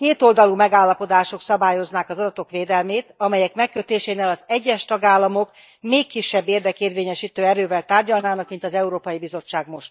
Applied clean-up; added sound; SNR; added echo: neural mask model DeepFilterNet 3.